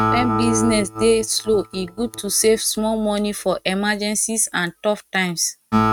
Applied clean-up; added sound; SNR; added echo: neural mask model RNNoise.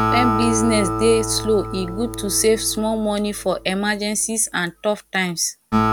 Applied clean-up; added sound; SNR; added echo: none; Acoustic guitar; 4 dB; none.